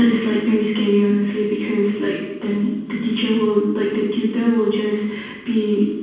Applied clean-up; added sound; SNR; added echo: none; none; none; reverberation time 1.2 s.